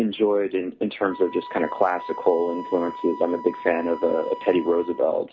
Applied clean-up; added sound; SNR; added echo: none; Wind instrument, woodwind instrument; 15 dB; none.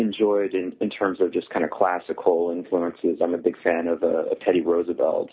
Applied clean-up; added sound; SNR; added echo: none; none; none; none.